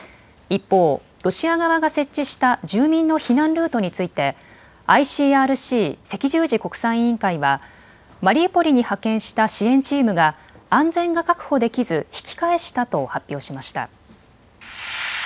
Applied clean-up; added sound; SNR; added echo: none; none; none; none.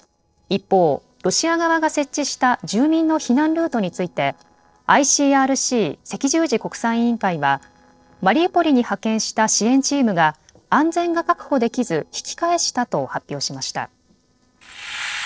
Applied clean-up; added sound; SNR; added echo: neural separator model SepFormer DNS4.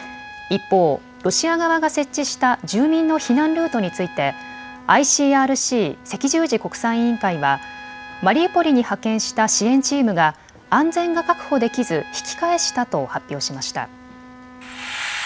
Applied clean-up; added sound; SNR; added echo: none; Bowed string instrument + Trumpet; 19 dB; none.